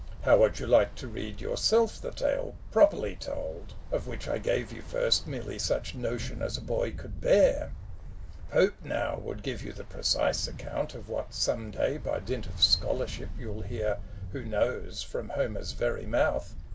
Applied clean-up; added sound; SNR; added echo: none; Ocean; 8 dB; none.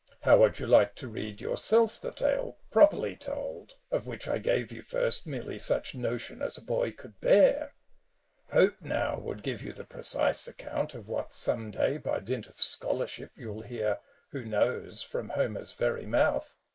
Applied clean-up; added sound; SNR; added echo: neural mask model Resemble Enhance denoiser.